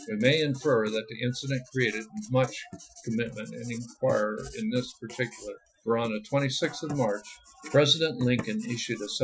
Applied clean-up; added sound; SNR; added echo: classical method Wiener filter.